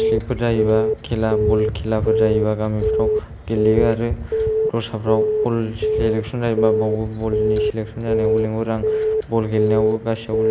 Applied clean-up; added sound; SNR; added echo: none; Alarm / Keyboard (musical); 0 dB; none.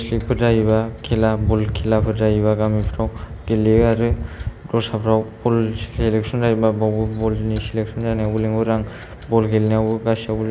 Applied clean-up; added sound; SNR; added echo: none; none; none; none.